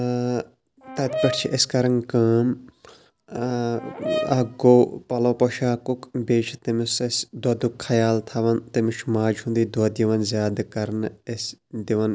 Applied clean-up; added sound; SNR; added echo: none; Brass instrument; 9 dB; none.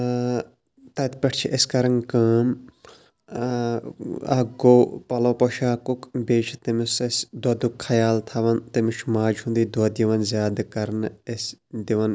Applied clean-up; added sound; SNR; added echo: none; none; none; none.